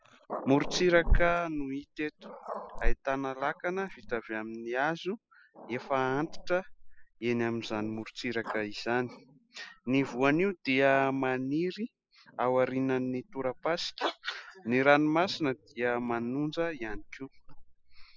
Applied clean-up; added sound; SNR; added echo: classical method spectral subtraction.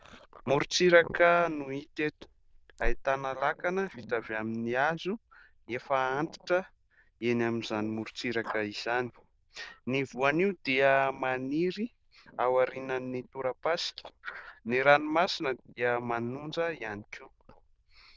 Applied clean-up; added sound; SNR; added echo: neural diffusion model UNIVERSE++.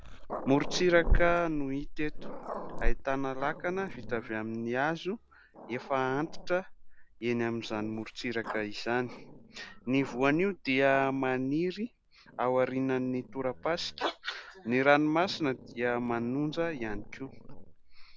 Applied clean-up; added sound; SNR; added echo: none; Growling; 5 dB; none.